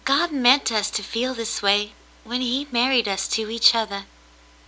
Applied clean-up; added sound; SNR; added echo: none; none; none; none.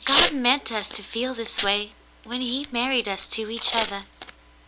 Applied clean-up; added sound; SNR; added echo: none; Packing tape, duct tape / Tearing; 2 dB; none.